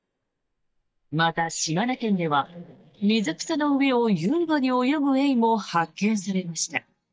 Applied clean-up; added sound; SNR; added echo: neural mask model DeepFilterNet 3.